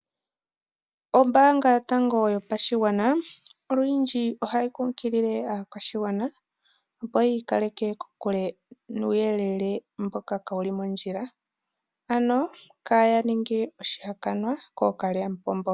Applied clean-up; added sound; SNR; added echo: none; none; none; none.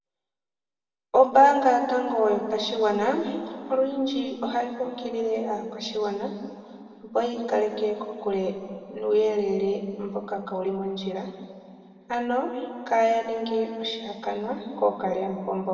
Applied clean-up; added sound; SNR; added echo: none; none; none; reverberation time 2.0 s.